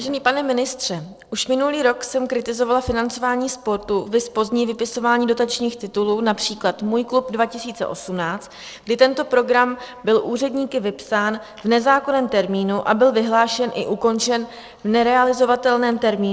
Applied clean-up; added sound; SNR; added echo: neural separator model SepFormer DNS4.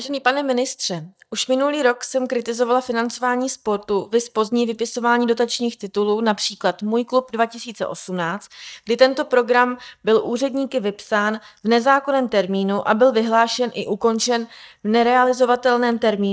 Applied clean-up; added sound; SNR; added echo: neural mask model DeepFilterNet 3.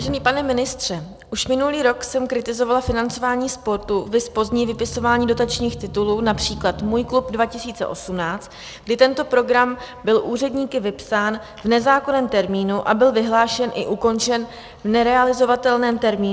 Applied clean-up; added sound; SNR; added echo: none; Engine starting / Accelerating, revving, vroom / Motor vehicle (road); 20 dB; none.